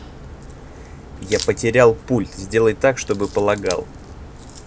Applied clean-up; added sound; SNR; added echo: none; Crack; 15 dB; none.